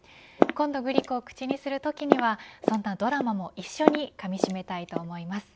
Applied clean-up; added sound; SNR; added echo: none; Walk, footsteps; -1 dB; none.